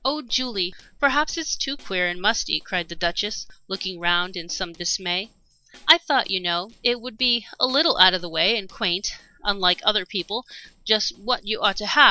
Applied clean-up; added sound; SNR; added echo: neural separator model SepFormer DNS4.